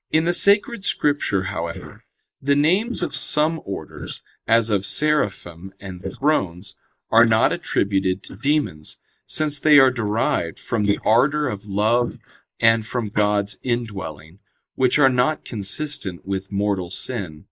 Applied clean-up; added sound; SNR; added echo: neural mask model Resemble Enhance denoiser.